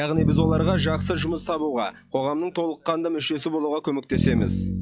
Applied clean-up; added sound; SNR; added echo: classical method log-MMSE.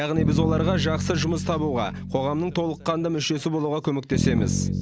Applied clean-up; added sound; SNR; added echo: none; Bass guitar; 2 dB; none.